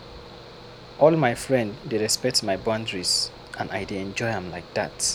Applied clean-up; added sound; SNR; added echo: none; Mechanical fan + Engine; 17 dB; none.